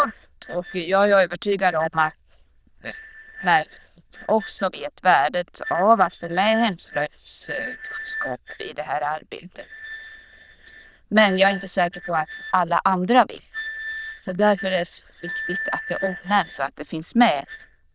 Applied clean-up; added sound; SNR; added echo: neural diffusion model UNIVERSE++.